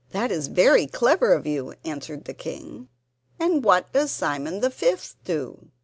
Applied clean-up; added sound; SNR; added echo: none; none; none; none.